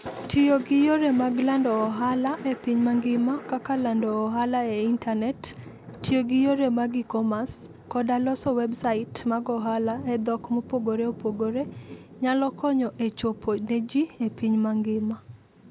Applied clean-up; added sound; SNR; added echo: none; Thunder; 17 dB; none.